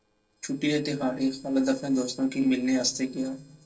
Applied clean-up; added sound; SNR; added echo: neural separator model SepFormer DNS4.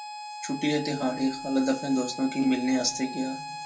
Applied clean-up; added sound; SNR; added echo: none; Harmonica; 10 dB; reverberation time 0.2 s.